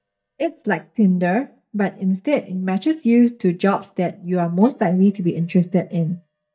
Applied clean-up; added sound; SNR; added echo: neural mask model DeepFilterNet 3.